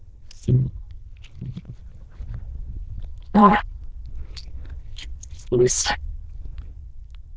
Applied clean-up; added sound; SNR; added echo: neural diffusion model UNIVERSE++.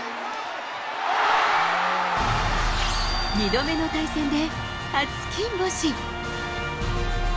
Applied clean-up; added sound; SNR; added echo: none; none; none; none.